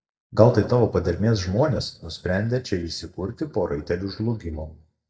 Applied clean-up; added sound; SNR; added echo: neural mask model DeepFilterNet 3.